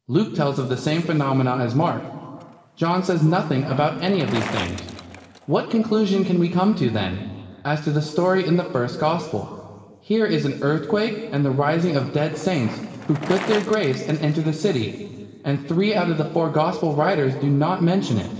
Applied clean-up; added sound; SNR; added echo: none; Bicycle; 19 dB; reverberation time 1.7 s.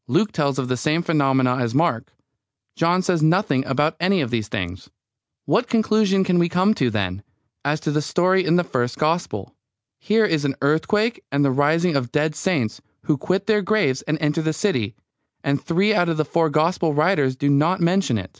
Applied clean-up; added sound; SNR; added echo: none; none; none; none.